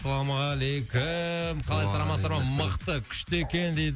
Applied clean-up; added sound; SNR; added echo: none; Bark; 17 dB; none.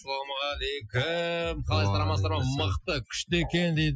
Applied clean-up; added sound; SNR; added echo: classical method Wiener filter.